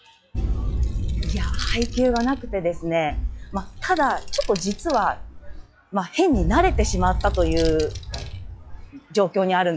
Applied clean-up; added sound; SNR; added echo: classical method log-MMSE.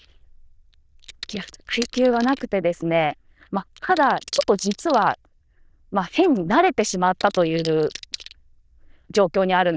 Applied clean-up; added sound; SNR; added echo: neural diffusion model UNIVERSE++.